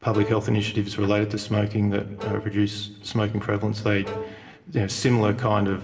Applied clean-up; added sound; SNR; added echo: none; Bowed string instrument; 16 dB; reverberation time 0.9 s.